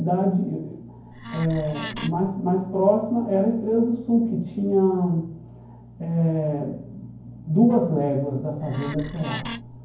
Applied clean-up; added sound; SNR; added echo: none; Wood; 12 dB; reverberation time 0.9 s.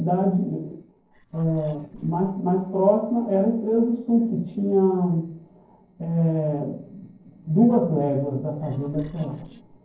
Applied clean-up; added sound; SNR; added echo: neural separator model SepFormer DNS4.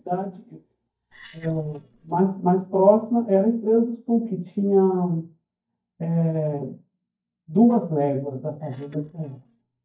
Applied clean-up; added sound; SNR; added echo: neural mask model DeepFilterNet 3.